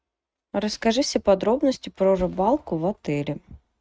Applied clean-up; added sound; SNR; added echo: neural mask model RNNoise.